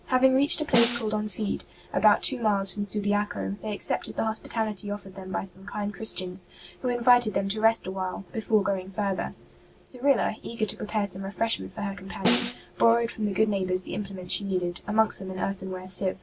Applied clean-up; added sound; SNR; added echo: none; Snare drum; 3 dB; none.